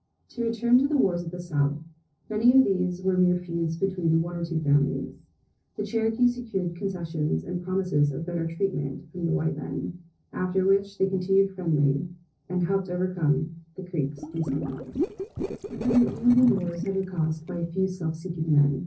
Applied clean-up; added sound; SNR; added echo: neural separator model SepFormer DNS4.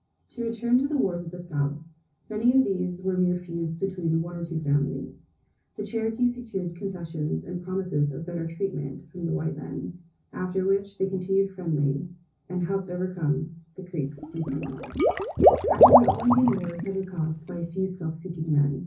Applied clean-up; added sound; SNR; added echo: none; Water / Liquid; -4 dB; reverberation time 0.5 s.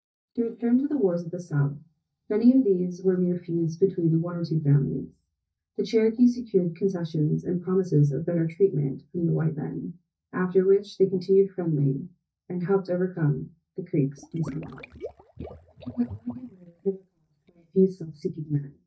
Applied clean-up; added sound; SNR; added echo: neural mask model DeepFilterNet 3.